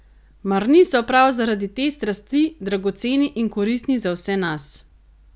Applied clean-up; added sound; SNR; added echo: none; none; none; none.